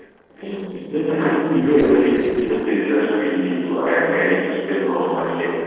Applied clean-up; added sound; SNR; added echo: neural separator model SepFormer DNS4.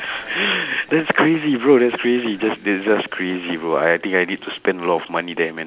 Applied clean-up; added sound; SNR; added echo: none; none; none; none.